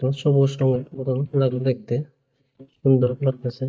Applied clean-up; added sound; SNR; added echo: neural mask model DeepFilterNet 3.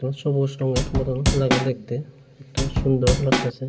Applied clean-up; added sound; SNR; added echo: none; Drum / Drum kit; -2 dB; reverberation time 1.6 s.